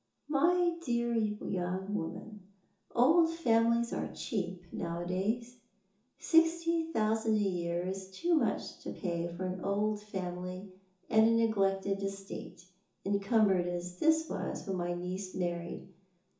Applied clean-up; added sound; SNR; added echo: none; none; none; reverberation time 0.7 s.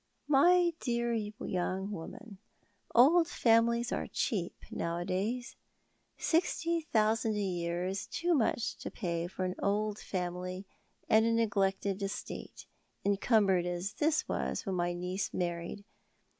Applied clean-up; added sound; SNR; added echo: none; none; none; none.